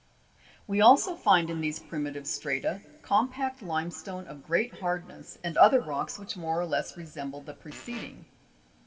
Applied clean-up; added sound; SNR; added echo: none; Fart; 16 dB; reverberation time 2.1 s.